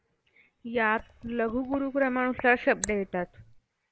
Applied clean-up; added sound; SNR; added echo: neural mask model Resemble Enhance denoiser.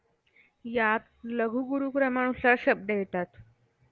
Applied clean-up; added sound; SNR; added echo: none; none; none; none.